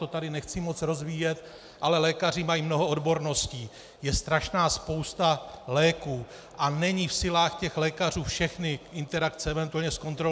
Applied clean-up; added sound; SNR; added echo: none; none; none; none.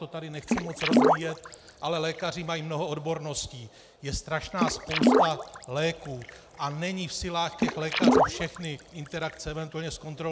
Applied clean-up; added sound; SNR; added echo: none; Water / Splash, splatter; -4 dB; none.